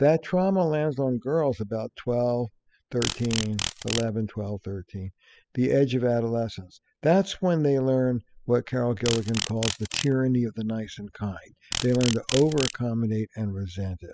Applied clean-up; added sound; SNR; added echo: classical method spectral subtraction.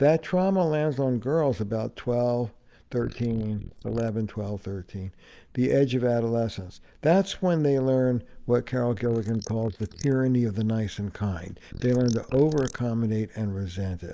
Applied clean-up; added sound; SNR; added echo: neural mask model Resemble Enhance denoiser.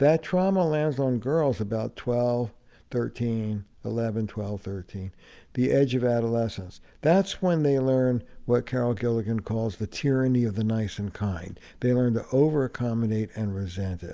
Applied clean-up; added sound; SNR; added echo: none; none; none; none.